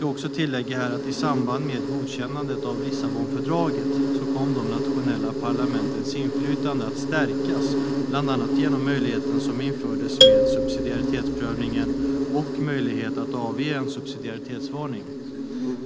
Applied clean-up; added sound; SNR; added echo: none; Marimba, xylophone + Insect; -5 dB; none.